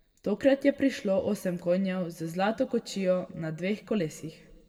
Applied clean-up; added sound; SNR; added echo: none; none; none; reverberation time 0.9 s.